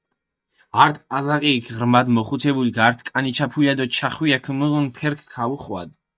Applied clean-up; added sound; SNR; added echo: neural mask model DeepFilterNet 3.